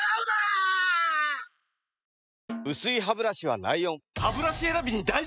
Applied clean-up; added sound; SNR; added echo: classical method spectral subtraction.